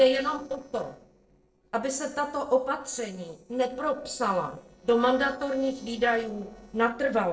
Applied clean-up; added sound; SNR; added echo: neural separator model SepFormer DNS4.